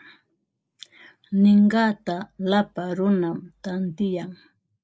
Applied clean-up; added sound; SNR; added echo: neural mask model Resemble Enhance denoiser.